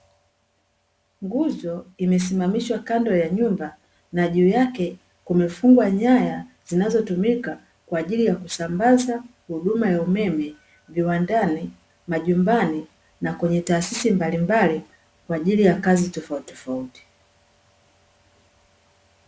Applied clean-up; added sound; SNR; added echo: none; none; none; none.